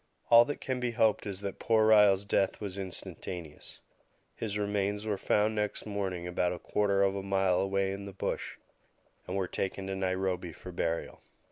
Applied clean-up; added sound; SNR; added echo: none; none; none; none.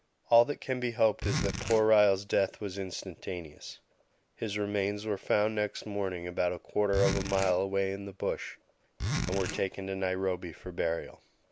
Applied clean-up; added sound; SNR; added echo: none; Zipper (clothing); 4 dB; none.